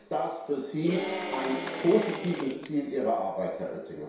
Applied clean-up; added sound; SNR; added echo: none; Applause / Cheering; 7 dB; reverberation time 0.7 s.